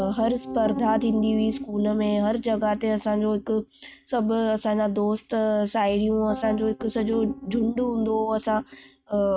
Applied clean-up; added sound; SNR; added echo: neural mask model RNNoise.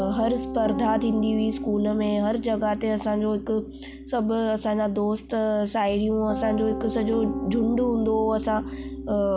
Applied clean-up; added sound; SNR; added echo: none; Piano; 8 dB; none.